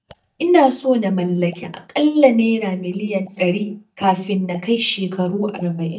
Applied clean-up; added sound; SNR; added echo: neural mask model DeepFilterNet 3.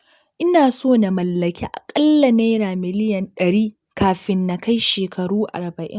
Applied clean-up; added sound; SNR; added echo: none; none; none; none.